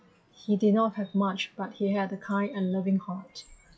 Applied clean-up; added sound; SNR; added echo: classical method log-MMSE.